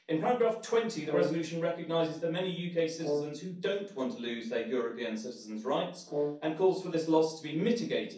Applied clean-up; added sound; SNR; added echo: neural separator model SepFormer DNS4.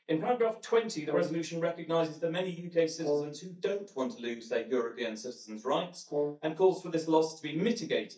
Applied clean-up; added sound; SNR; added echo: neural mask model DeepFilterNet 3.